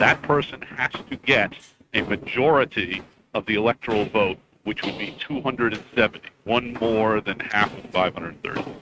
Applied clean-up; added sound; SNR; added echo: neural mask model RNNoise.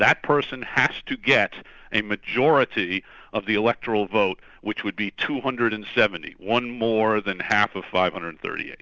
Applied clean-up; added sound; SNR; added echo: none; none; none; none.